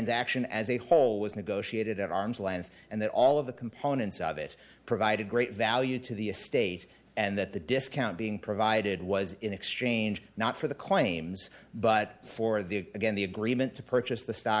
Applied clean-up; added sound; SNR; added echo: none; none; none; none.